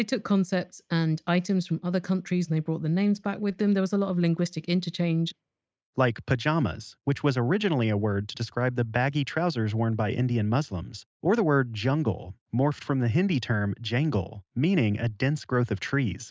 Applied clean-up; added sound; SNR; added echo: neural mask model Resemble Enhance denoiser.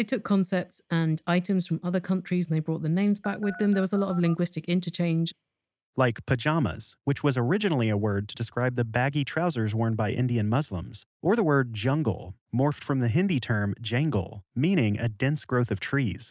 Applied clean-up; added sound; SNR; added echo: none; Telephone; 16 dB; none.